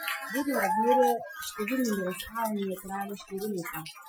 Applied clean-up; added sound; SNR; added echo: classical method Wiener filter.